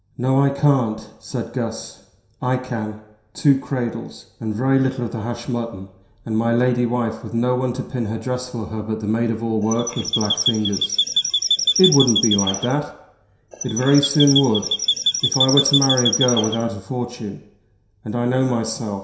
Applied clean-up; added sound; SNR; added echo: none; Chirp, tweet; 1 dB; reverberation time 0.7 s.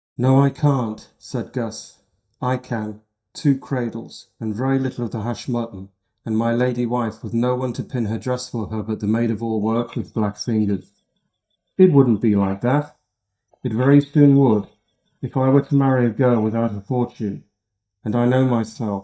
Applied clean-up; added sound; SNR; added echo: neural mask model DeepFilterNet 3.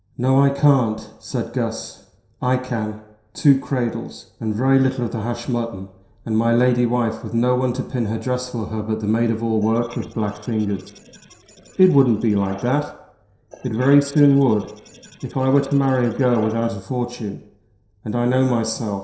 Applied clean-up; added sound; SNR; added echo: neural separator model SepFormer DNS4.